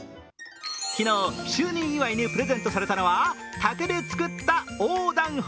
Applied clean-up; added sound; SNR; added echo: none; none; none; none.